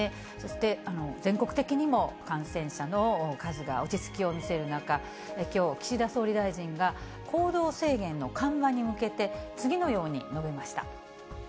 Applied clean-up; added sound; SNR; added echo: none; none; none; none.